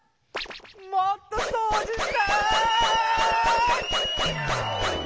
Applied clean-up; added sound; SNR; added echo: none; none; none; none.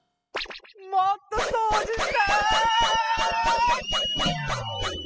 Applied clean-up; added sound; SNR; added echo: classical method spectral subtraction.